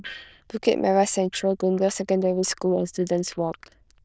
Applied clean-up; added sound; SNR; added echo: neural diffusion model UNIVERSE++.